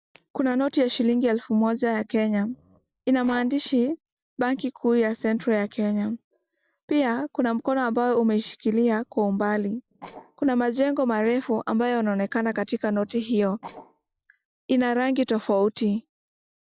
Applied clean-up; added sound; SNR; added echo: neural separator model SepFormer DNS4.